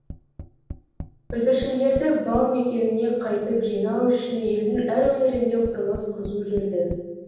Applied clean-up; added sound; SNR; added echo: none; Tap; 17 dB; reverberation time 1.2 s.